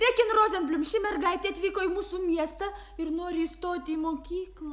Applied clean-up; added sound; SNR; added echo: none; none; none; none.